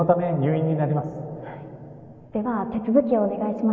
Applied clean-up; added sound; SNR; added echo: neural mask model Resemble Enhance denoiser.